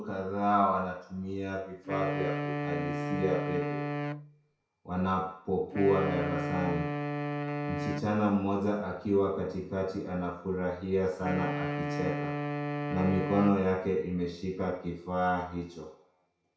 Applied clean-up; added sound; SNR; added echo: none; Wind instrument, woodwind instrument; 3 dB; reverberation time 0.6 s.